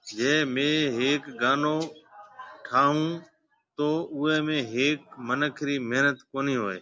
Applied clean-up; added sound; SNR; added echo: none; none; none; none.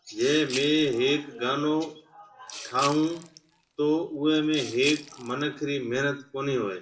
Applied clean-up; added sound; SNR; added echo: none; Rattle (instrument); 15 dB; reverberation time 0.4 s.